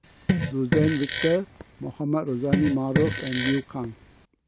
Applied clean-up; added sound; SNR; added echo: none; Fart; 1 dB; none.